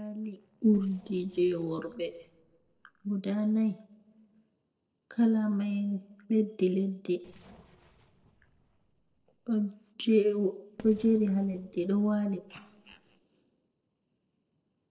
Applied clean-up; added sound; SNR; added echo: neural separator model SepFormer DNS4.